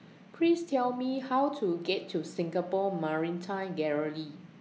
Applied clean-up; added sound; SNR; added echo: none; none; none; none.